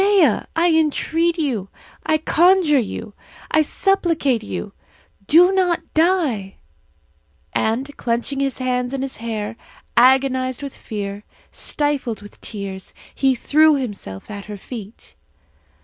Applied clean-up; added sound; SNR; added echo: none; none; none; none.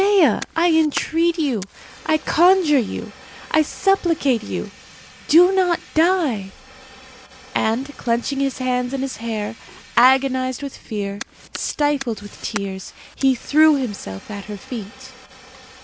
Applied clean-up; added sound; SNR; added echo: none; Fire; 20 dB; none.